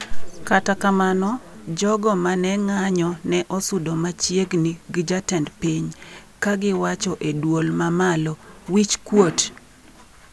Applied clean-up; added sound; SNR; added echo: none; none; none; none.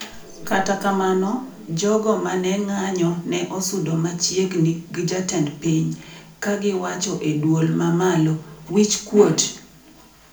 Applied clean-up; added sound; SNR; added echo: none; none; none; reverberation time 0.4 s.